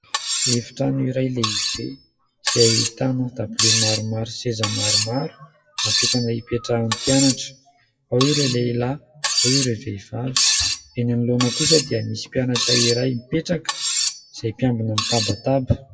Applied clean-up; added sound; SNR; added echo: classical method WPE with log-MMSE.